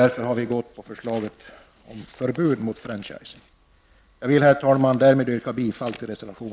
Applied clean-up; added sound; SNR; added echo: none; none; none; none.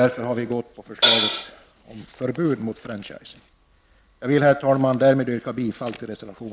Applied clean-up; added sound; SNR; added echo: none; Hi-hat; -3 dB; none.